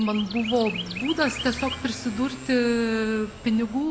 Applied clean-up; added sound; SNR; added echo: none; Chirp, tweet + Motorcycle / Accelerating, revving, vroom; 11 dB; none.